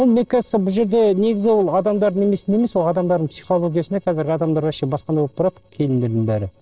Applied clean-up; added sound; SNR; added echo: neural separator model SepFormer DNS4.